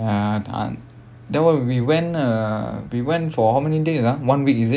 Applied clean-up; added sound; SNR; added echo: none; none; none; none.